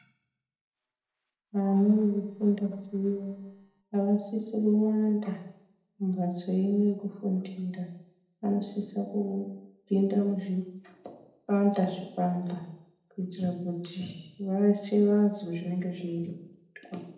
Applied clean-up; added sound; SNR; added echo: neural separator model SepFormer DNS4.